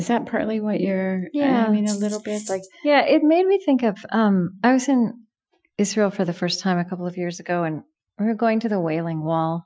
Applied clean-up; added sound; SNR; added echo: classical method Wiener filter.